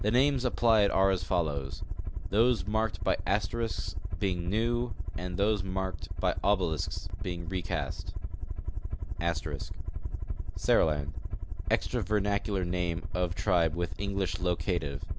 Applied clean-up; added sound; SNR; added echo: none; Aircraft; 2 dB; none.